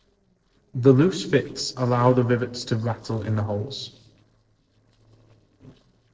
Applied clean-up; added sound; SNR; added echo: neural separator model SepFormer DNS4.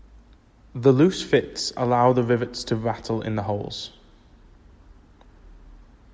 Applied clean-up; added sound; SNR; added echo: none; none; none; none.